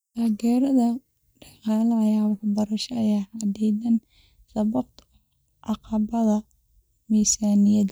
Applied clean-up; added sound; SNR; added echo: neural mask model DeepFilterNet 3.